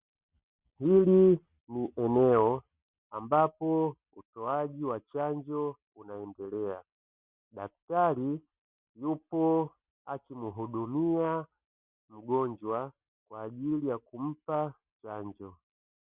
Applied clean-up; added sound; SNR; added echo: none; none; none; none.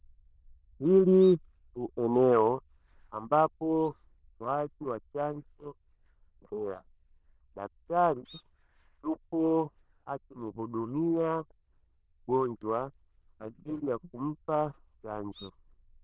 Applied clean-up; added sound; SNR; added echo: neural diffusion model UNIVERSE++.